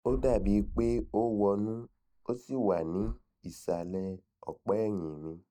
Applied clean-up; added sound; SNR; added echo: neural mask model DeepFilterNet 3.